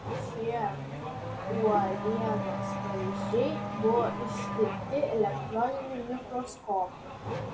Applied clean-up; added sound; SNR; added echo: none; Race car, auto racing / Accelerating, revving, vroom; 3 dB; none.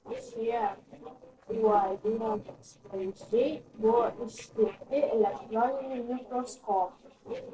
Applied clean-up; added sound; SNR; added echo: neural separator model SepFormer DNS4.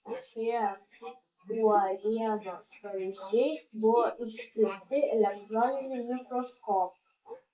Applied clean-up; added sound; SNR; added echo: neural mask model Resemble Enhance denoiser.